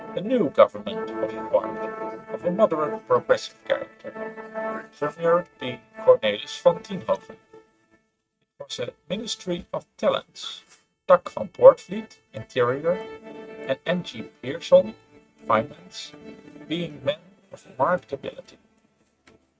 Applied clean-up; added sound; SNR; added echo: neural mask model RNNoise.